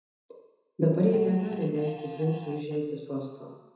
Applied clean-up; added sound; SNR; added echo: none; Fart; 17 dB; reverberation time 1.0 s.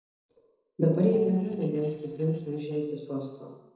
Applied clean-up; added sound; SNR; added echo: neural separator model SepFormer DNS4.